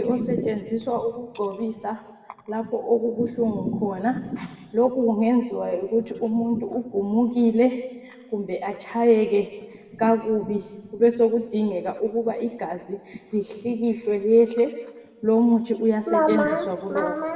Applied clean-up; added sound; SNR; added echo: none; none; none; reverberation time 1.4 s.